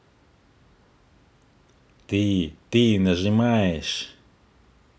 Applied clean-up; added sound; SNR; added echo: none; none; none; none.